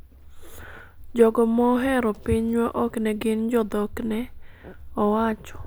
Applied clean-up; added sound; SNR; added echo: none; Livestock, farm animals, working animals; 18 dB; none.